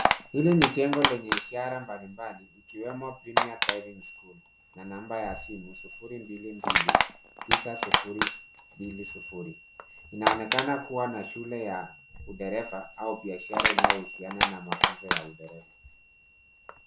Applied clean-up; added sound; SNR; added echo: none; Crushing; -3 dB; none.